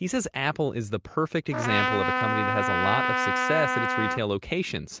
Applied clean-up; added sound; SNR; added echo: none; Trumpet; -2 dB; none.